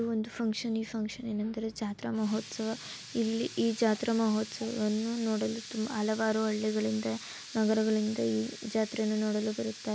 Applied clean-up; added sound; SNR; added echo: none; none; none; none.